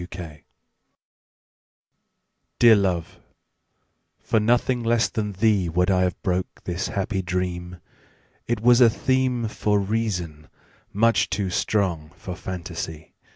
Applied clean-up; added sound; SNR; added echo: none; none; none; none.